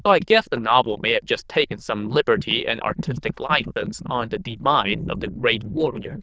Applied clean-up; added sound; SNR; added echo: neural diffusion model UNIVERSE++.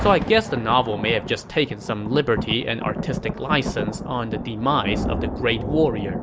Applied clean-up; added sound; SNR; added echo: none; Thunder; 5 dB; none.